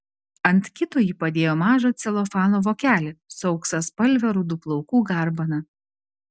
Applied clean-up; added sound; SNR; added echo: none; none; none; none.